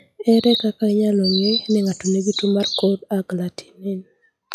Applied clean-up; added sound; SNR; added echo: classical method log-MMSE.